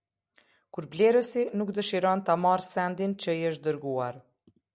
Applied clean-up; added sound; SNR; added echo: none; none; none; none.